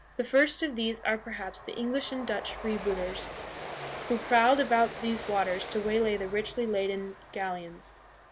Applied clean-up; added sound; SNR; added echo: none; Train; 12 dB; none.